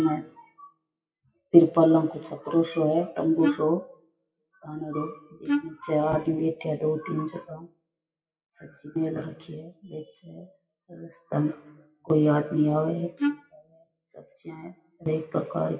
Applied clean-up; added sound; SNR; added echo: classical method WPE with log-MMSE.